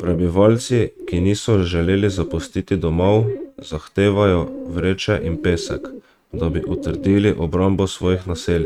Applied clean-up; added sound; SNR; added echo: neural mask model RNNoise.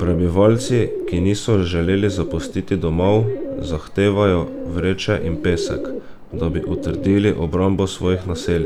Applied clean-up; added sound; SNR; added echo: none; Bird; 10 dB; none.